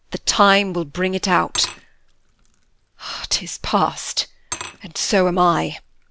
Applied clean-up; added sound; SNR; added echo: none; Glass / Liquid; 18 dB; none.